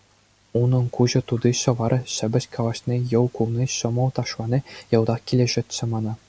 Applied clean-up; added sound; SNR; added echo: none; none; none; none.